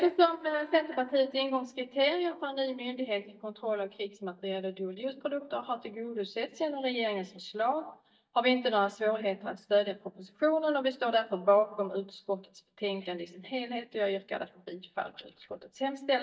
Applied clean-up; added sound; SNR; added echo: neural mask model DeepFilterNet 3.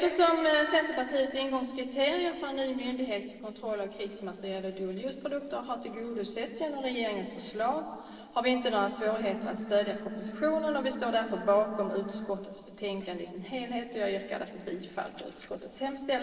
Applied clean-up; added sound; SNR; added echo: neural separator model SepFormer DNS4.